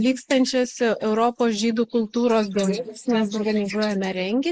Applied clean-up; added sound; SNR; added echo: neural mask model Resemble Enhance denoiser.